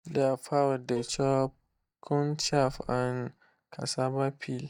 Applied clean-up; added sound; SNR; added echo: neural mask model DeepFilterNet 3.